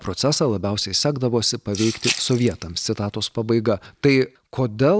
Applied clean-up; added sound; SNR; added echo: none; Rattle (instrument); 10 dB; none.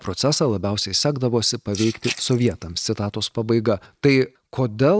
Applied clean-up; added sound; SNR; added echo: neural mask model RNNoise.